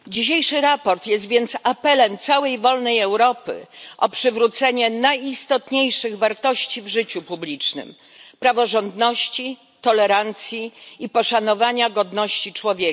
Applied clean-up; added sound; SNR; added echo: none; none; none; none.